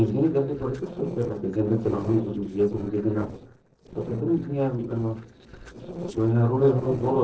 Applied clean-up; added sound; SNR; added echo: neural separator model SepFormer DNS4.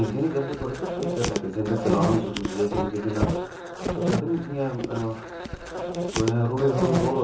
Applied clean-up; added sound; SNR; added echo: none; Insect; 2 dB; reverberation time 0.8 s.